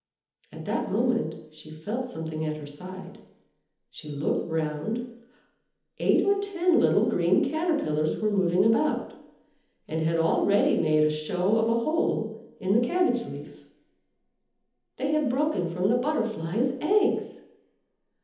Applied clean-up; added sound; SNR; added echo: none; none; none; reverberation time 1.3 s.